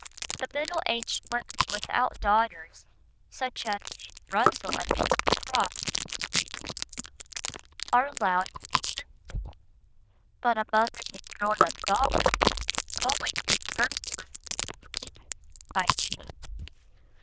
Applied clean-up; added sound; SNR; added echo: neural diffusion model UNIVERSE++.